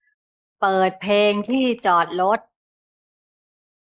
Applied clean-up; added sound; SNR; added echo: neural mask model Resemble Enhance denoiser.